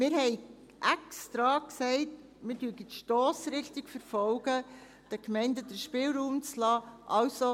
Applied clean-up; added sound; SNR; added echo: none; none; none; none.